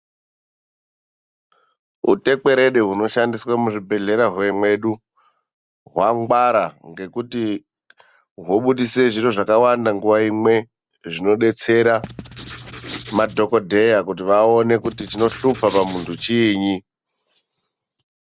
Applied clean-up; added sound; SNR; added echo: none; Writing; 16 dB; none.